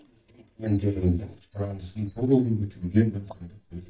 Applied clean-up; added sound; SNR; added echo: neural mask model DeepFilterNet 3.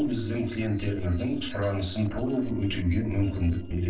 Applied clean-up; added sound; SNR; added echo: neural separator model SepFormer DNS4.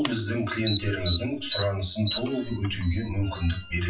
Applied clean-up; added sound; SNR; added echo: classical method WPE with log-MMSE.